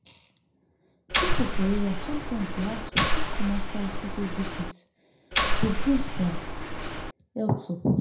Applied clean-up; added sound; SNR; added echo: none; Mechanisms; -4 dB; reverberation time 0.5 s.